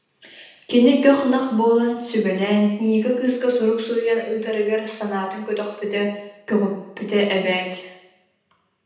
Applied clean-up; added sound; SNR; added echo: none; none; none; reverberation time 0.9 s.